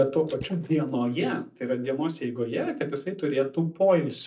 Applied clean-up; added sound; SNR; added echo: neural mask model DeepFilterNet 3.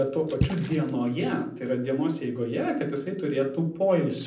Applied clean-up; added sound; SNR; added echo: none; Splash, splatter; 11 dB; reverberation time 0.6 s.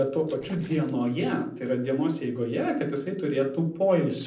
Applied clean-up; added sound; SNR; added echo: neural separator model SepFormer DNS4.